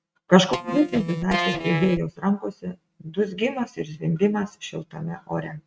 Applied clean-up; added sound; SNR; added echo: neural mask model RNNoise.